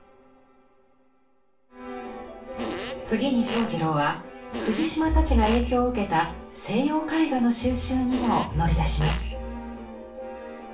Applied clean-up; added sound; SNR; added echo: none; Fart; 10 dB; reverberation time 0.3 s.